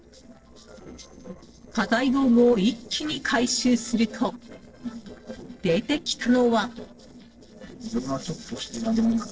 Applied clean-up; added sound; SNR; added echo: neural separator model SepFormer DNS4.